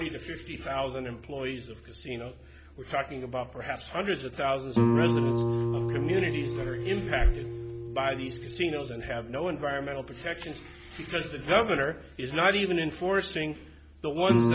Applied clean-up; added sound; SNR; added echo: none; Guitar; 2 dB; none.